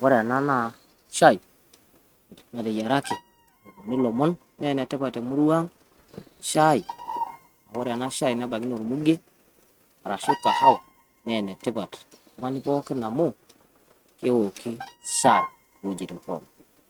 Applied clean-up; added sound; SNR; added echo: neural mask model RNNoise.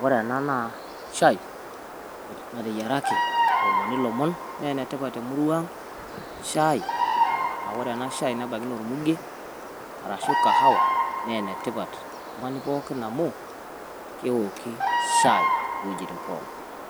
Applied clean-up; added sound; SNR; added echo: none; Bird vocalization, bird call, bird song; -1 dB; none.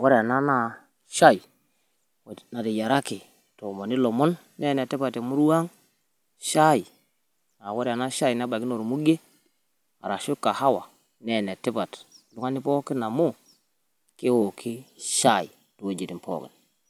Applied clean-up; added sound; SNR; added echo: none; none; none; none.